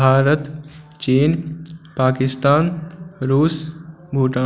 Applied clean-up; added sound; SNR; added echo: none; none; none; none.